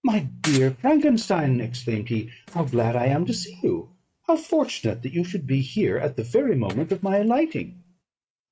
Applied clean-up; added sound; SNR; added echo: neural mask model RNNoise.